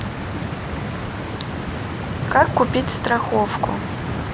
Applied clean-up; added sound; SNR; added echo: none; Stream; 2 dB; none.